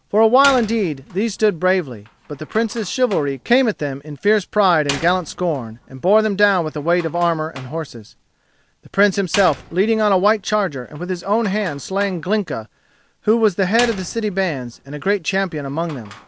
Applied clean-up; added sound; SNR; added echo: none; Slam; 18 dB; none.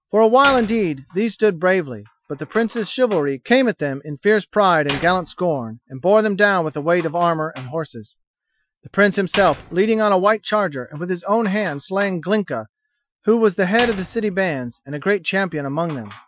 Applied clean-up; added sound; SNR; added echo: classical method Wiener filter.